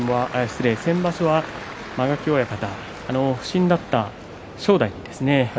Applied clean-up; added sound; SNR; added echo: none; none; none; none.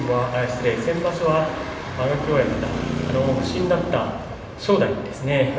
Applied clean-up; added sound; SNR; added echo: none; Traffic noise, roadway noise; 8 dB; reverberation time 1.1 s.